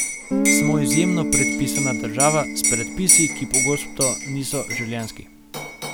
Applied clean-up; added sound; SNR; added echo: none; Liquid + Guitar; -3 dB; none.